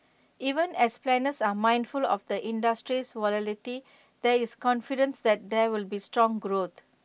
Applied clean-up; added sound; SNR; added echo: none; none; none; none.